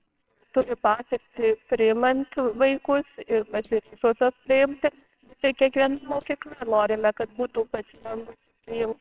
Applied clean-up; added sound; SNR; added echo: neural separator model SepFormer WHAMR!.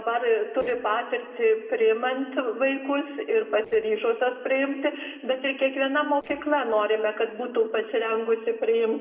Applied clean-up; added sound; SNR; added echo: neural separator model SepFormer DNS4.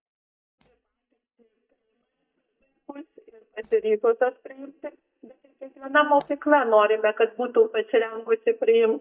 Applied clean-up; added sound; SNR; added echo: neural mask model DeepFilterNet 3.